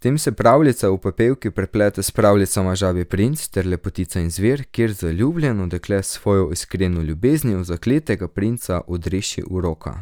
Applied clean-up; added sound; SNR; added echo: none; none; none; none.